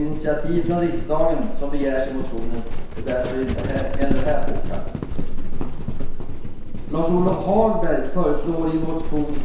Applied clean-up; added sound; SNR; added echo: none; Livestock, farm animals, working animals; -4 dB; reverberation time 0.7 s.